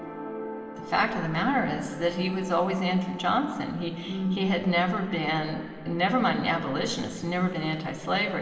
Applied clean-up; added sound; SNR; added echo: none; none; none; reverberation time 2.4 s.